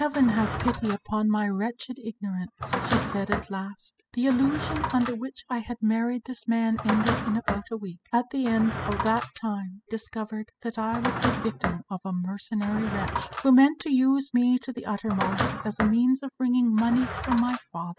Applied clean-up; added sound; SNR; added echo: classical method spectral subtraction.